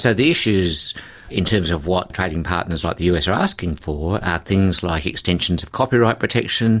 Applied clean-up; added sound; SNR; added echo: none; none; none; none.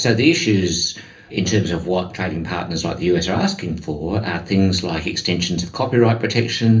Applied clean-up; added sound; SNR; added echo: none; none; none; reverberation time 0.3 s.